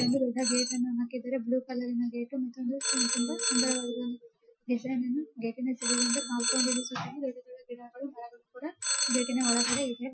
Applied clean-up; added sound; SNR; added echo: classical method Wiener filter.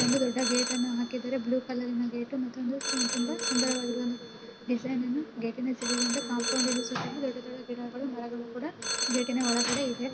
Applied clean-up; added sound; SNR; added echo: none; Telephone; 1 dB; none.